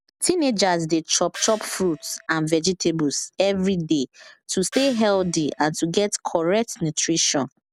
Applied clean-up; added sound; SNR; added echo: none; Gong; 17 dB; none.